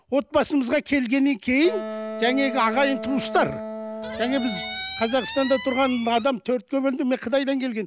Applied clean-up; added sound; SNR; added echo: none; Squeak + Wind instrument, woodwind instrument; 8 dB; none.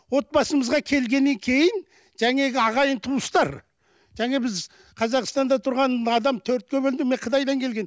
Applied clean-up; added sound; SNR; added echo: none; none; none; none.